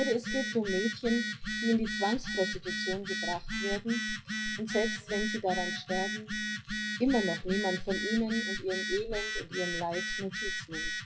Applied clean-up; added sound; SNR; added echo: classical method WPE with log-MMSE.